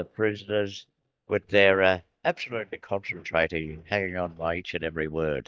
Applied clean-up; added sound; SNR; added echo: neural mask model DeepFilterNet 3.